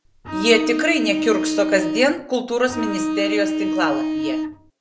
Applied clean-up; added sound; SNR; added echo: none; Bowed string instrument; 2 dB; none.